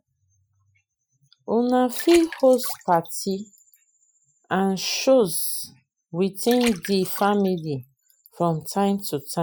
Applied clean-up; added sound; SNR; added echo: classical method Wiener filter.